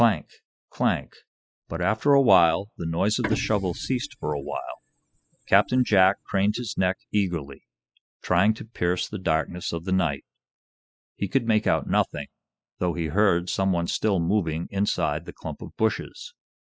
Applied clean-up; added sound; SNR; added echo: classical method spectral subtraction.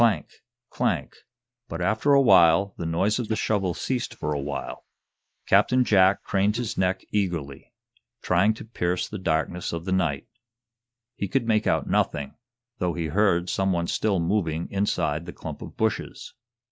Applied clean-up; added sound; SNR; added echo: neural mask model Resemble Enhance denoiser.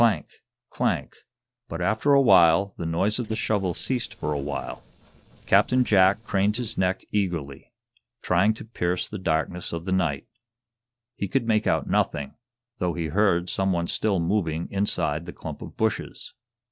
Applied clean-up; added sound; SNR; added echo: neural separator model SepFormer DNS4.